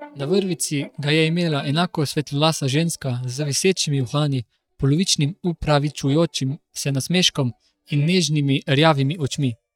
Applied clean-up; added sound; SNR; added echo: neural mask model DeepFilterNet 3.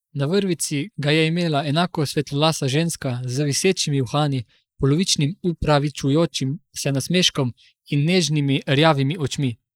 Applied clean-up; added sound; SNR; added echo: neural mask model Resemble Enhance denoiser.